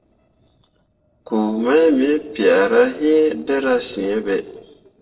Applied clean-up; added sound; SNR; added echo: neural separator model SepFormer DNS4.